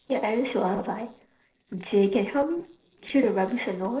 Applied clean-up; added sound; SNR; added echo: neural separator model SepFormer DNS4.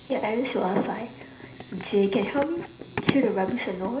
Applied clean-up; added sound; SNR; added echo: none; Run; 9 dB; reverberation time 0.5 s.